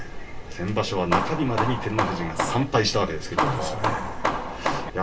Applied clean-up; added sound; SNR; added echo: none; Hammer; 2 dB; reverberation time 0.2 s.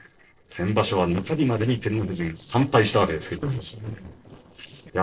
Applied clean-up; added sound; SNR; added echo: neural separator model SepFormer DNS4.